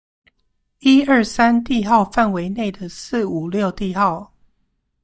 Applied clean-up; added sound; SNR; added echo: neural mask model DeepFilterNet 3.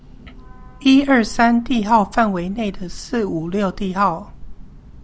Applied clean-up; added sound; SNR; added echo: none; Train / Breathing; 20 dB; none.